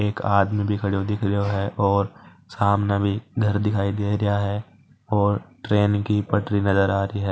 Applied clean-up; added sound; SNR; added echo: none; none; none; none.